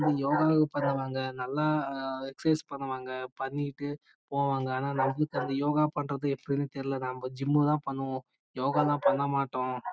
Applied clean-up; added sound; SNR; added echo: none; none; none; none.